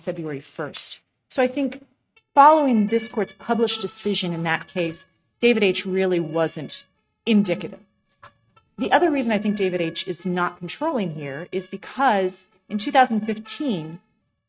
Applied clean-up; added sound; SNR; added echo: neural mask model RNNoise.